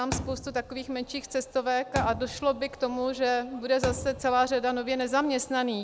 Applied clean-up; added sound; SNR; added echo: none; Thump, thud; 11 dB; none.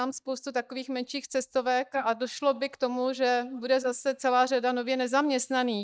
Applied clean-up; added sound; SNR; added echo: neural mask model DeepFilterNet 3.